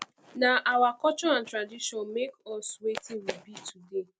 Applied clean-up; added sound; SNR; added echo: none; none; none; none.